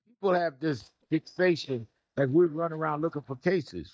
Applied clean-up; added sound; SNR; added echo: neural mask model DeepFilterNet 3.